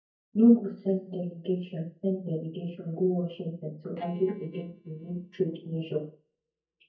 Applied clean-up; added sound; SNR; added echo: neural mask model DeepFilterNet 3.